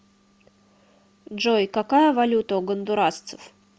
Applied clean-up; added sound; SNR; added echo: none; none; none; none.